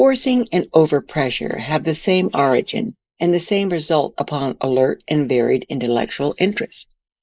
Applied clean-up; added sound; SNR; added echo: neural mask model Resemble Enhance denoiser.